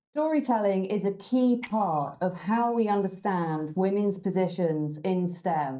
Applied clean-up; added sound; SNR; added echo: neural mask model DeepFilterNet 3.